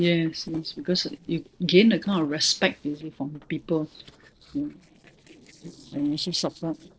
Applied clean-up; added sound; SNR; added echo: neural separator model SepFormer DNS4.